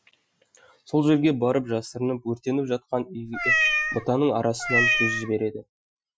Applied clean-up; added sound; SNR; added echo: classical method Wiener filter.